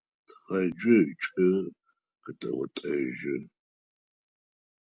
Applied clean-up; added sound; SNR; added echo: none; none; none; none.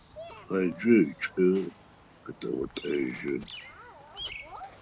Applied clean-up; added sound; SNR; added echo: none; Bird vocalization, bird call, bird song; 17 dB; none.